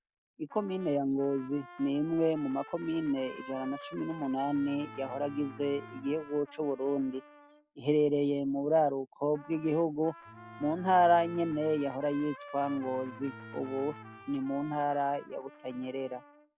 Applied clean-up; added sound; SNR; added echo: none; Trumpet + Bowed string instrument; 18 dB; none.